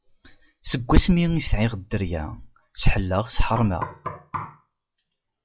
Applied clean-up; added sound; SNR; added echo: classical method log-MMSE.